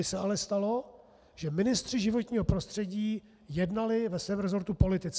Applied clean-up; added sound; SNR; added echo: none; none; none; none.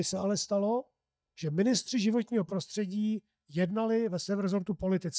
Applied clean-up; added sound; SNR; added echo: neural mask model DeepFilterNet 3.